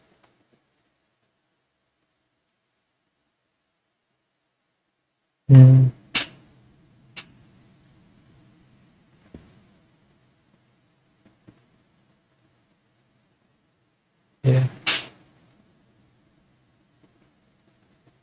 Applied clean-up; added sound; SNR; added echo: neural mask model RNNoise.